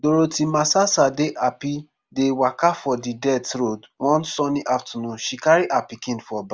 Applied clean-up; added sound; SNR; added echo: none; none; none; none.